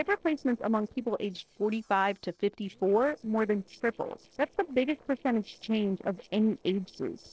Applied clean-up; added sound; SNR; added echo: neural separator model SepFormer DNS4.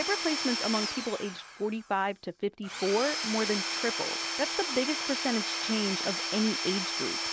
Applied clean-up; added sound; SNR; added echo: none; Tools / Domestic sounds, home sounds; 2 dB; none.